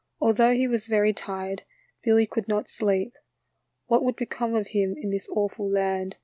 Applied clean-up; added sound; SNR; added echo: none; none; none; none.